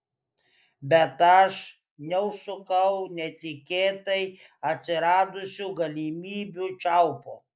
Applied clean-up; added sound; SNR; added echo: neural mask model Resemble Enhance denoiser.